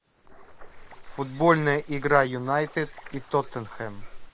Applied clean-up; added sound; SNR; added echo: neural mask model Resemble Enhance denoiser.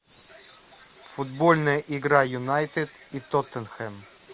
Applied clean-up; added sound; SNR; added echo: none; none; none; none.